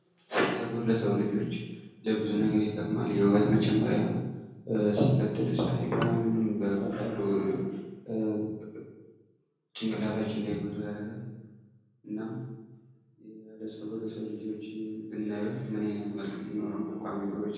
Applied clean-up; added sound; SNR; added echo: none; Bowed string instrument; 15 dB; reverberation time 1.1 s.